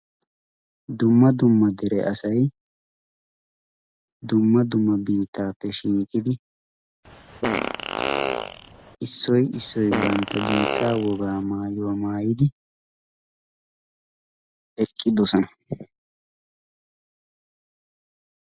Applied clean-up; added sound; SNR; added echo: none; Fart; 3 dB; none.